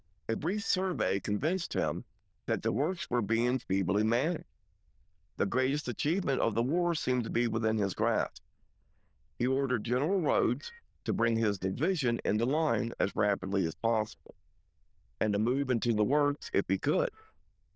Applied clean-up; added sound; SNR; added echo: neural diffusion model UNIVERSE++.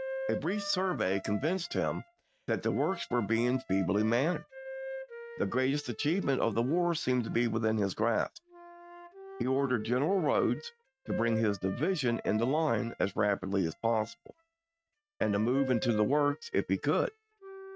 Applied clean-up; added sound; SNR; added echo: neural mask model RNNoise.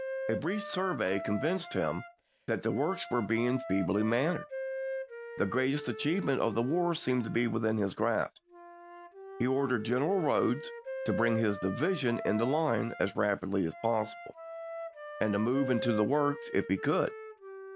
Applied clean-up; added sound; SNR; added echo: none; Wind instrument, woodwind instrument; 10 dB; none.